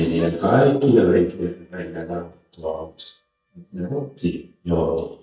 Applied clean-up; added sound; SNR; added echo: neural mask model DeepFilterNet 3.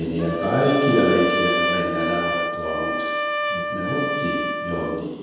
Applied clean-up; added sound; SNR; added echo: none; Trumpet; 1 dB; reverberation time 1.2 s.